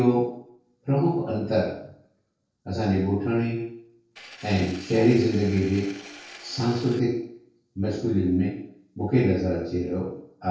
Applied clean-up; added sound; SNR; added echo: neural separator model SepFormer DNS4.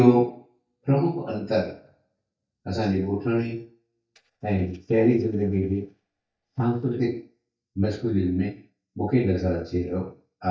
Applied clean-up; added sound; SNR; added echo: neural mask model DeepFilterNet 3.